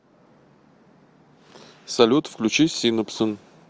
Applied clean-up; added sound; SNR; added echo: none; none; none; none.